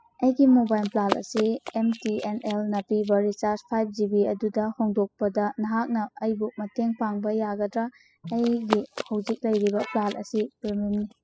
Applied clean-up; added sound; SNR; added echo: classical method spectral subtraction.